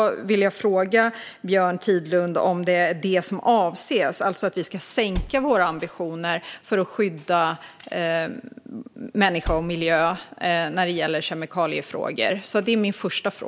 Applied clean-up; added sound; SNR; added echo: none; Cupboard open or close; 10 dB; none.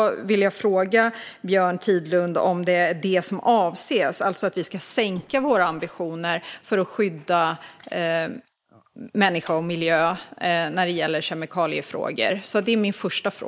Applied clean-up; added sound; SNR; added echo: neural mask model Resemble Enhance denoiser.